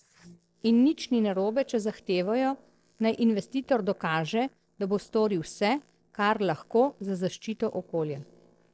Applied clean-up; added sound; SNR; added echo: neural separator model SepFormer DNS4.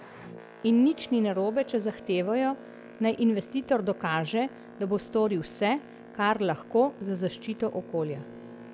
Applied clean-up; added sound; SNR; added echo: none; Boat, Water vehicle; 17 dB; none.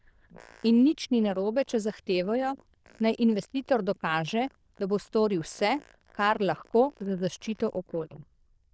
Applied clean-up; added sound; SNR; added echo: neural diffusion model UNIVERSE++.